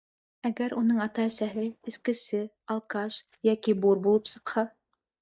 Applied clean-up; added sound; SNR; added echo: neural mask model DeepFilterNet 3.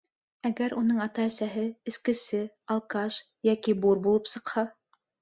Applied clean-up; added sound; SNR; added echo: none; none; none; none.